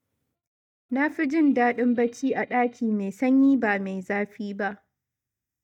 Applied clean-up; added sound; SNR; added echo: neural mask model DeepFilterNet 3.